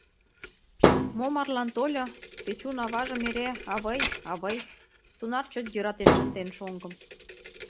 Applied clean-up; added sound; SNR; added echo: none; Thump, thud; -3 dB; none.